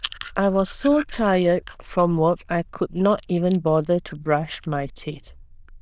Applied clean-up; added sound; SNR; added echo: neural diffusion model UNIVERSE++.